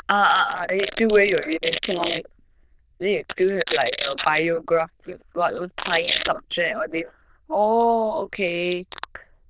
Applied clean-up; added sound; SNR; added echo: neural diffusion model UNIVERSE++.